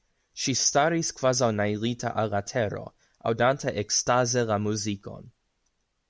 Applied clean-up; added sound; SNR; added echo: none; none; none; none.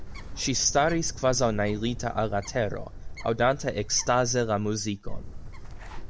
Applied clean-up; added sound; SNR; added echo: none; Bird; 8 dB; none.